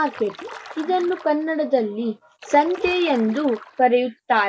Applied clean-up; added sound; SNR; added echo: none; Stream; 18 dB; none.